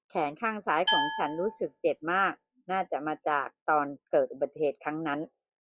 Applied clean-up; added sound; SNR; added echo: classical method log-MMSE.